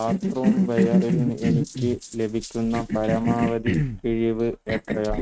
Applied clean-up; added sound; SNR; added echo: neural mask model RNNoise.